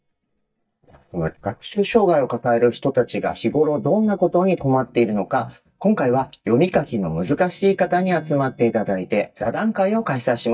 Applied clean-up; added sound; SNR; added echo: neural mask model DeepFilterNet 3.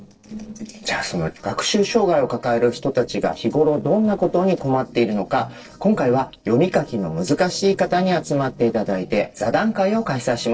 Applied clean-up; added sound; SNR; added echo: neural separator model SepFormer DNS4.